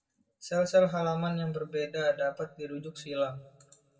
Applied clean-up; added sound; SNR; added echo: none; none; none; reverberation time 1.5 s.